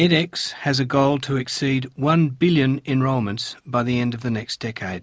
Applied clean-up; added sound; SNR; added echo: none; none; none; none.